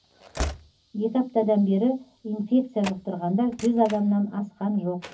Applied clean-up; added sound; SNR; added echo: none; Slam / Train; 14 dB; reverberation time 0.3 s.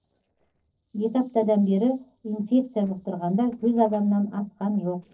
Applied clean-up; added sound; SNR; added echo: neural separator model SepFormer DNS4.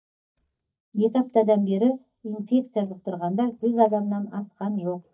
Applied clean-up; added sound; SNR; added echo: neural mask model DeepFilterNet 3.